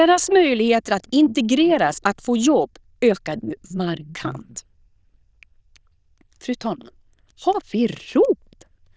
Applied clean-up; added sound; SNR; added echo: neural diffusion model UNIVERSE++.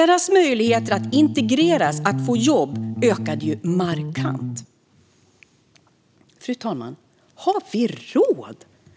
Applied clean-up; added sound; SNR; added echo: none; Bass guitar; 6 dB; none.